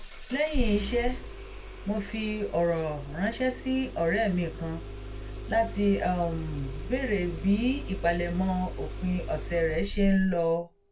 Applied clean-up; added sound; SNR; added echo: none; Engine starting; 7 dB; reverberation time 0.2 s.